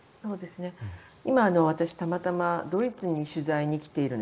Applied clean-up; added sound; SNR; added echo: neural mask model Resemble Enhance denoiser.